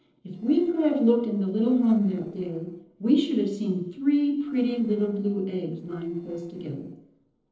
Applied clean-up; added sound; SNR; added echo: neural separator model SepFormer DNS4.